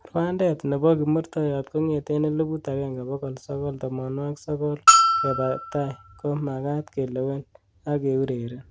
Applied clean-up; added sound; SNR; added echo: none; Bell; -4 dB; none.